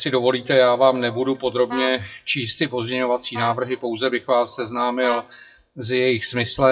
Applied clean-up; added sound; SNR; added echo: classical method WPE with log-MMSE.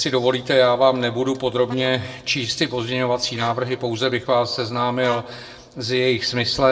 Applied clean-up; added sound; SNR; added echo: neural separator model SepFormer DNS4.